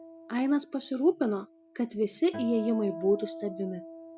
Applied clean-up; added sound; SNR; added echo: none; Acoustic guitar; 13 dB; none.